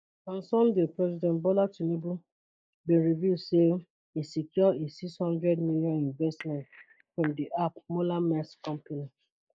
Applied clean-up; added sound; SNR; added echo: neural mask model DeepFilterNet 3.